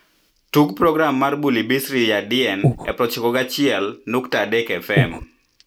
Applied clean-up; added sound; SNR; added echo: none; Breathing; -1 dB; none.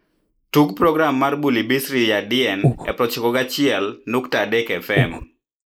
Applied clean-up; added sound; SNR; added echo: neural mask model Resemble Enhance denoiser.